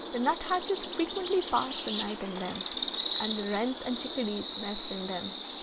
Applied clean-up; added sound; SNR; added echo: none; Bird vocalization, bird call, bird song; -5 dB; none.